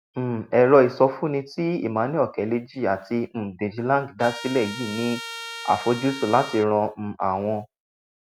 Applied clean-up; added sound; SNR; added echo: none; Trumpet; 12 dB; none.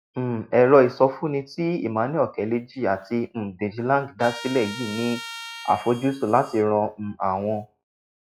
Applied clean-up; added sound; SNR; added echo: classical method log-MMSE.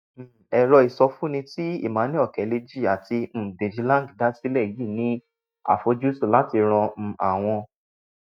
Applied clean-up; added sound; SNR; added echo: neural mask model DeepFilterNet 3.